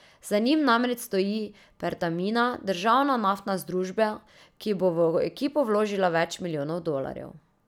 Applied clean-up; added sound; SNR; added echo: none; none; none; none.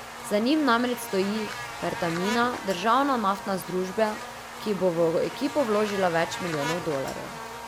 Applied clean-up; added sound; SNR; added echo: none; Buzz; 10 dB; none.